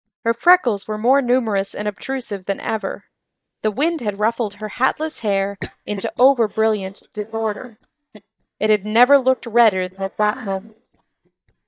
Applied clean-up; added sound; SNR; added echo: neural mask model DeepFilterNet 3.